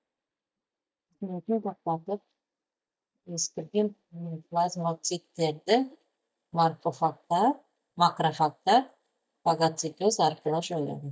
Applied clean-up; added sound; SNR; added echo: neural mask model DeepFilterNet 3.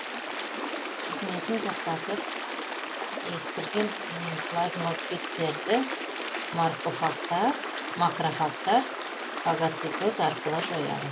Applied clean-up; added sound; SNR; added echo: none; Stream; 3 dB; none.